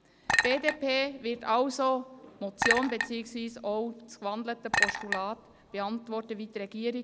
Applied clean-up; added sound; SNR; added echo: none; Chink, clink; 0 dB; none.